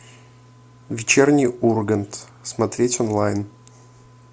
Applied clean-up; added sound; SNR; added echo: none; none; none; none.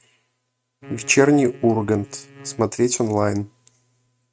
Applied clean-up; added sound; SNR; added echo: neural mask model RNNoise.